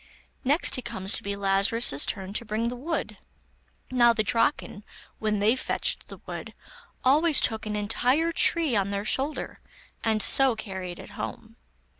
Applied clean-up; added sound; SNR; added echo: none; none; none; none.